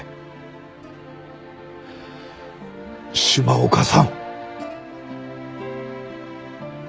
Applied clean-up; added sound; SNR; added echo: none; none; none; none.